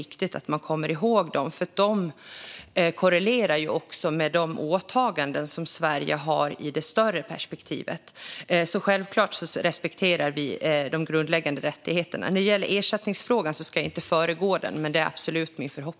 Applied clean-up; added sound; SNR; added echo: none; none; none; none.